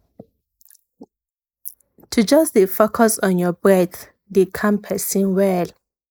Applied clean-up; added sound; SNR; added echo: neural mask model Resemble Enhance denoiser.